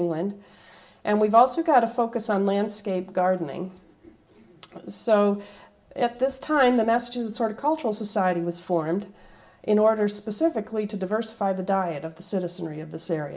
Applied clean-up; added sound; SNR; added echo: none; none; none; reverberation time 0.6 s.